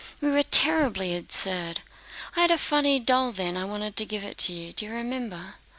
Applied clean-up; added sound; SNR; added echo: none; none; none; none.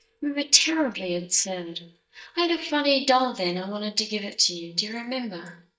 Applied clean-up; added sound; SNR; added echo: neural mask model DeepFilterNet 3.